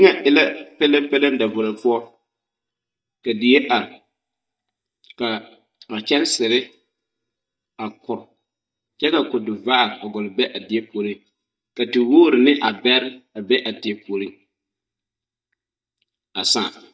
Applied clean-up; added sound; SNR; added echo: neural mask model DeepFilterNet 3.